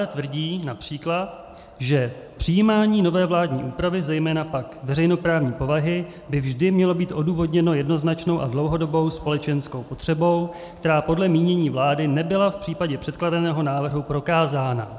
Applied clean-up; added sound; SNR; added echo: none; none; none; none.